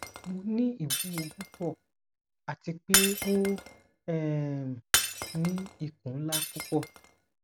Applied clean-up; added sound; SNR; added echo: none; Shatter; 1 dB; none.